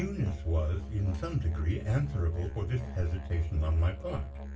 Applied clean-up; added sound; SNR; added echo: none; Musical instrument; 9 dB; reverberation time 0.3 s.